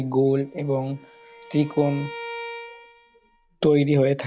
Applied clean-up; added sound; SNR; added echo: none; Bowed string instrument; 16 dB; none.